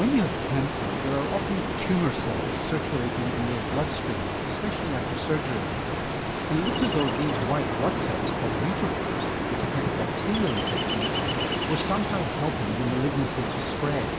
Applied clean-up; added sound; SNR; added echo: none; Ocean; -1 dB; none.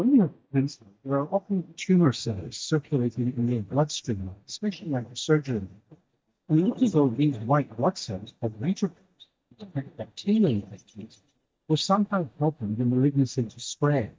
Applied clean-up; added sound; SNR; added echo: neural mask model DeepFilterNet 3.